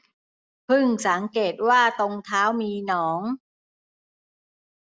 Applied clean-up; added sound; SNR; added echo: none; none; none; none.